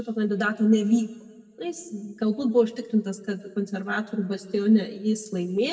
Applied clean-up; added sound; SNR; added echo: none; none; none; reverberation time 1.1 s.